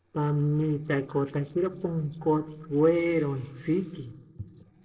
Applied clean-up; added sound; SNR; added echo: neural separator model SepFormer DNS4.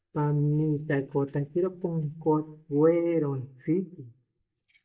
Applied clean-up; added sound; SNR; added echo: neural mask model DeepFilterNet 3.